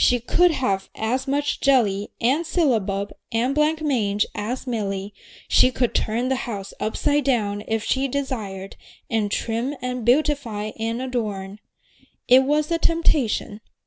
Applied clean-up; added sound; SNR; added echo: none; none; none; none.